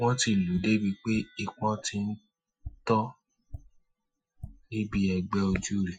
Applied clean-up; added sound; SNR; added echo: classical method Wiener filter.